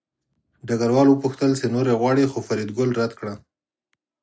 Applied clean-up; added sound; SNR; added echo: none; none; none; none.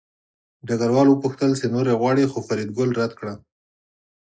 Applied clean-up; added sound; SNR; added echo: neural mask model Resemble Enhance denoiser.